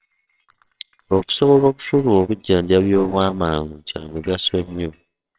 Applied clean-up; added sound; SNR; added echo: neural separator model SepFormer WHAMR!.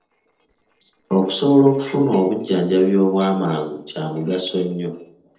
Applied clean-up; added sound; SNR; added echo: neural separator model SepFormer DNS4.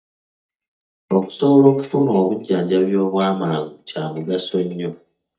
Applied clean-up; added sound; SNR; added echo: neural mask model DeepFilterNet 3.